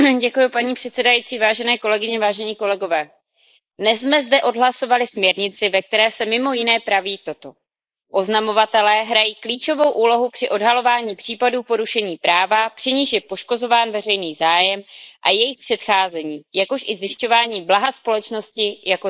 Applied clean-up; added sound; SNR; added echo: neural mask model Resemble Enhance denoiser.